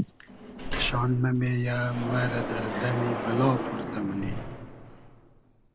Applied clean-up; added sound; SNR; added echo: none; Sliding door; 5 dB; none.